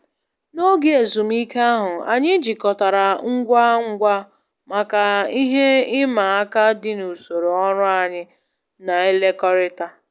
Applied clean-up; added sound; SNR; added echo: none; none; none; none.